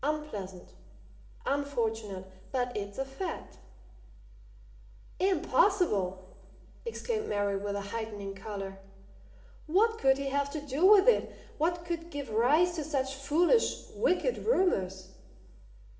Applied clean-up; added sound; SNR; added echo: none; none; none; reverberation time 1.3 s.